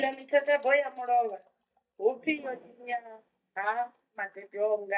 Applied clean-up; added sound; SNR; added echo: neural mask model DeepFilterNet 3.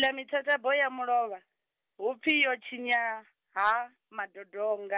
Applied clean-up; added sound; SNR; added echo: none; none; none; none.